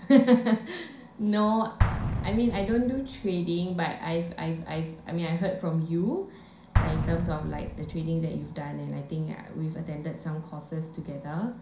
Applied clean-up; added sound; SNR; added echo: none; Explosion; 7 dB; reverberation time 0.5 s.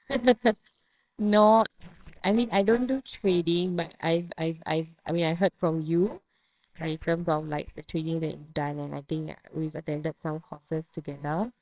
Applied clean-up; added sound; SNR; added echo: neural separator model SepFormer WHAMR!.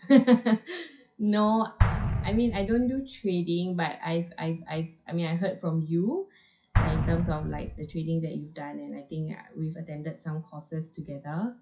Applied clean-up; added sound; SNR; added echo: classical method WPE with log-MMSE.